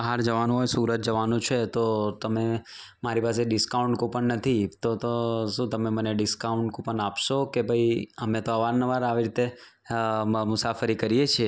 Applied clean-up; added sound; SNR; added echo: none; none; none; none.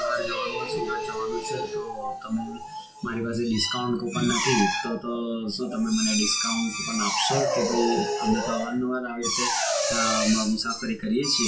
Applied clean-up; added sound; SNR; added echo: classical method WPE with log-MMSE.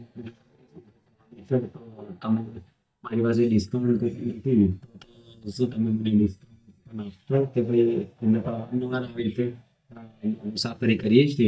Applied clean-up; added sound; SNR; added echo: neural mask model DeepFilterNet 3.